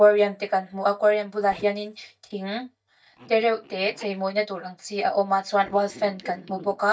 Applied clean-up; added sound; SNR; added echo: neural mask model DeepFilterNet 3.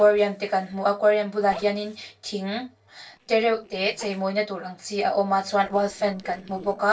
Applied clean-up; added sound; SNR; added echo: neural separator model SepFormer DNS4.